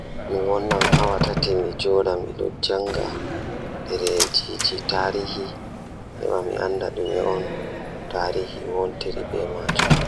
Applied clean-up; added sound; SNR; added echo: none; Slam; 1 dB; none.